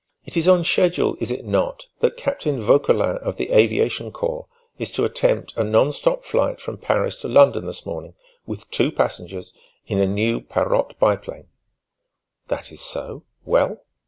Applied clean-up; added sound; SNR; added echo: none; none; none; none.